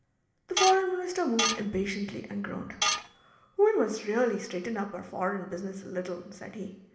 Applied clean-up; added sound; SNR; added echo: none; Tools; 2 dB; reverberation time 1.0 s.